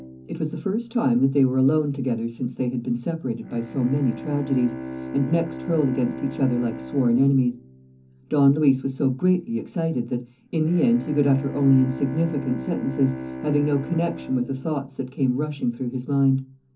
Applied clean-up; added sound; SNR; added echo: none; Bowed string instrument; 14 dB; reverberation time 0.3 s.